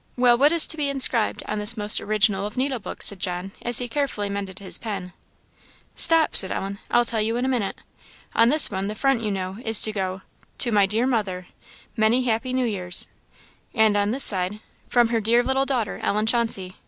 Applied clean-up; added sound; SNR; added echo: none; none; none; none.